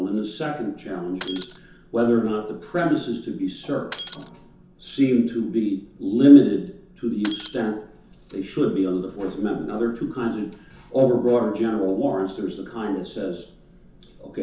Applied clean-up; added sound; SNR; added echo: none; Shatter; 2 dB; reverberation time 0.9 s.